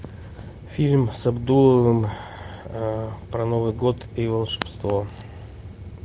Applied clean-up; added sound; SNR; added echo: none; none; none; none.